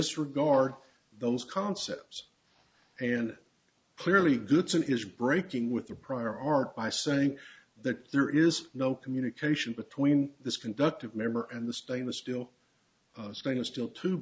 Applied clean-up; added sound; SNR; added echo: none; none; none; none.